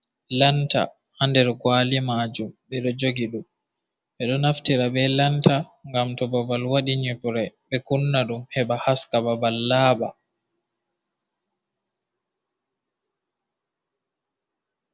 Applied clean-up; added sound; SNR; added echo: none; none; none; none.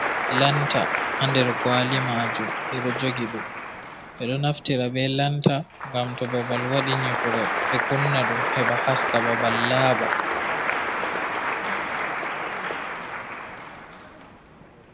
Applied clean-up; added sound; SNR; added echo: none; Applause; 0 dB; none.